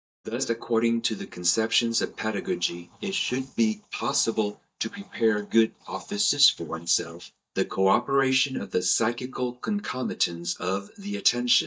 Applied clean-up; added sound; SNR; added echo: neural mask model DeepFilterNet 3.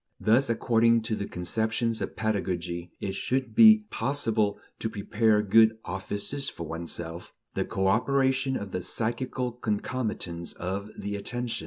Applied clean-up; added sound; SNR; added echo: none; none; none; none.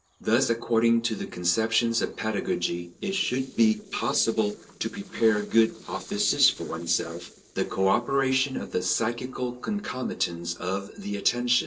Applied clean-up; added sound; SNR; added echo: neural separator model SepFormer DNS4.